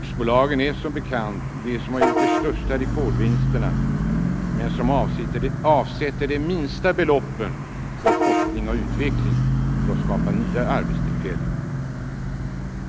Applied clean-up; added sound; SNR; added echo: none; Bus / Vehicle horn, car horn, honking; -2 dB; none.